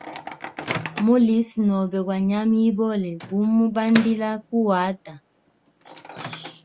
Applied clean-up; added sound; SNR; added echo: none; Microwave oven; 14 dB; none.